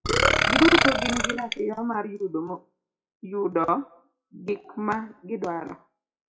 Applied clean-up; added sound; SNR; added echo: classical method WPE with log-MMSE.